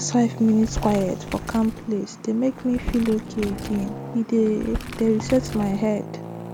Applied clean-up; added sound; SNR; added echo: none; Traffic noise, roadway noise + Crumpling, crinkling; 9 dB; none.